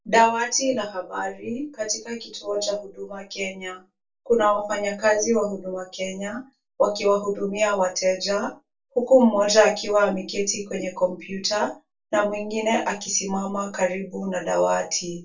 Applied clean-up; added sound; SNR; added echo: none; none; none; reverberation time 0.2 s.